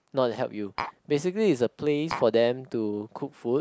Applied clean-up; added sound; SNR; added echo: neural mask model Resemble Enhance denoiser.